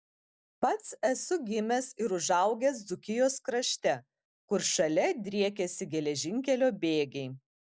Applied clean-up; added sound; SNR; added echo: none; none; none; none.